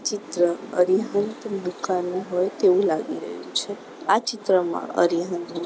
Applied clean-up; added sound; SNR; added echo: none; none; none; none.